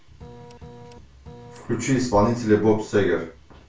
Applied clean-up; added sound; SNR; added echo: none; Printer; 19 dB; reverberation time 0.3 s.